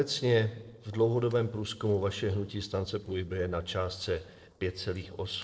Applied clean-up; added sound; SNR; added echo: neural separator model SepFormer DNS4.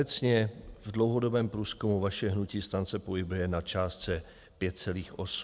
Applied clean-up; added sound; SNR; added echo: none; none; none; none.